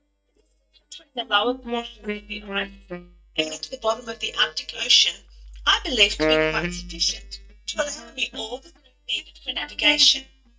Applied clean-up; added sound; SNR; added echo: neural mask model DeepFilterNet 3.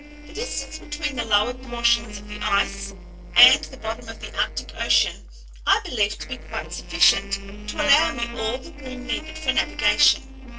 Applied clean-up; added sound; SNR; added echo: neural separator model SepFormer DNS4.